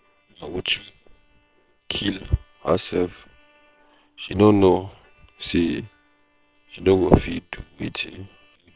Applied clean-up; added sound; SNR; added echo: neural separator model SepFormer WHAM!.